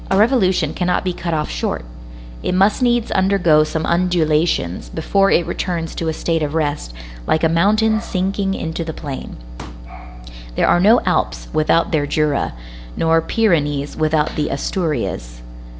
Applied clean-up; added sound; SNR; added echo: none; Explosion; 20 dB; none.